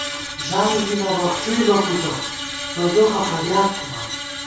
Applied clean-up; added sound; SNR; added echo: none; Screech; 7 dB; reverberation time 0.6 s.